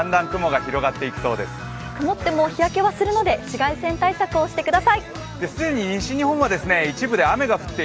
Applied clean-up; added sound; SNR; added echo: none; Subway, metro, underground + Wind instrument, woodwind instrument; 18 dB; none.